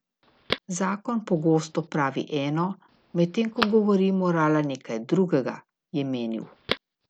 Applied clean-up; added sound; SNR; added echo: none; Telephone; 13 dB; none.